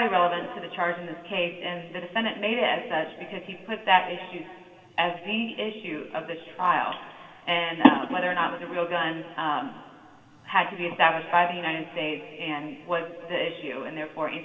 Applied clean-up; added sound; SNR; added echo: none; none; none; reverberation time 2.2 s.